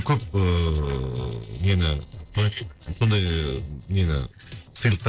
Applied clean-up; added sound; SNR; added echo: neural separator model SepFormer DNS4.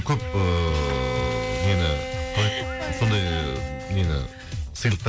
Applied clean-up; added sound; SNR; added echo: none; Bowed string instrument; 7 dB; none.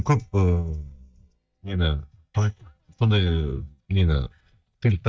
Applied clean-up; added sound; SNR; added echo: neural mask model DeepFilterNet 3.